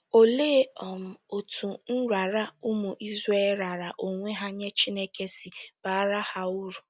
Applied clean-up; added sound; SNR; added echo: none; none; none; none.